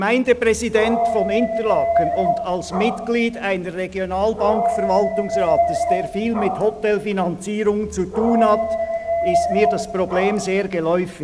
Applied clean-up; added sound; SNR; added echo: none; Dog; 2 dB; none.